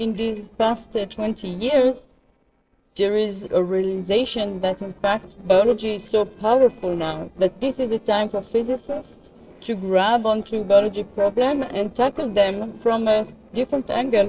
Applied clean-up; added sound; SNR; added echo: neural separator model SepFormer DNS4.